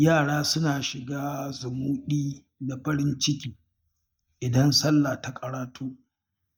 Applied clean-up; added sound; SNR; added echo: neural mask model DeepFilterNet 3.